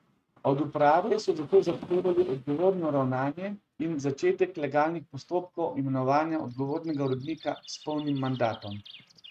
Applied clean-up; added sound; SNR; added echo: neural mask model RNNoise.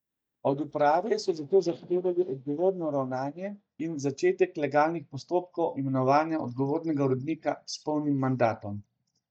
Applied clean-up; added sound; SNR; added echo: neural mask model DeepFilterNet 3.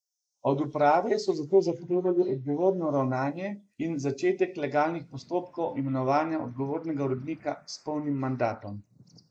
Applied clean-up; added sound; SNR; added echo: neural mask model Resemble Enhance denoiser.